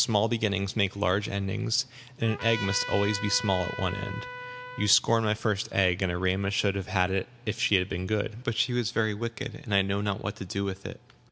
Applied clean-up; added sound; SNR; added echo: none; Trumpet; 10 dB; none.